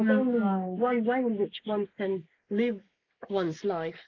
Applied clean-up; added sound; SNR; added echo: neural mask model Resemble Enhance denoiser.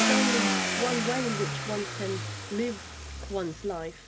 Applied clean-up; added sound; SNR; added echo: none; Car; -2 dB; none.